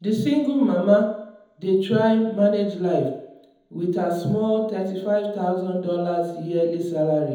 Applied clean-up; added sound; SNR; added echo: none; none; none; reverberation time 1.0 s.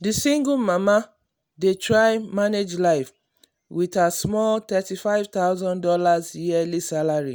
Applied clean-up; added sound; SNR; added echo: none; none; none; none.